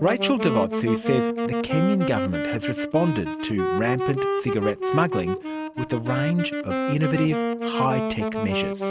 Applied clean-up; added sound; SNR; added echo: none; Wind instrument, woodwind instrument; 1 dB; none.